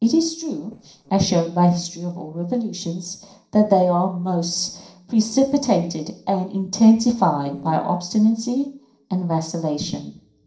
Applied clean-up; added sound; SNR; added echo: neural separator model SepFormer DNS4.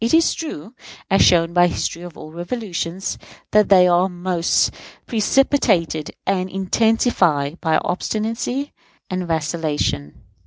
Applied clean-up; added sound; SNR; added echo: none; none; none; none.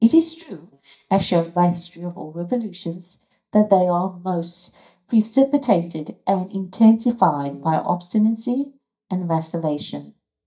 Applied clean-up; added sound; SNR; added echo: neural mask model DeepFilterNet 3.